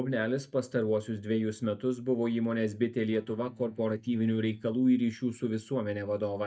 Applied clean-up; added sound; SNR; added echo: neural mask model DeepFilterNet 3.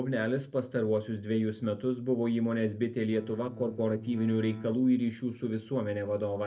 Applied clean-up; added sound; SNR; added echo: neural separator model SepFormer DNS4.